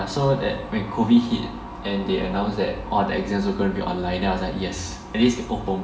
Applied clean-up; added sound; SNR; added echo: none; none; none; reverberation time 1.1 s.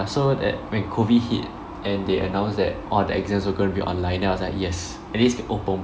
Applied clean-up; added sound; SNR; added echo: none; none; none; none.